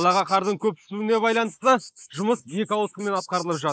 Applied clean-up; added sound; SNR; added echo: neural mask model Resemble Enhance denoiser.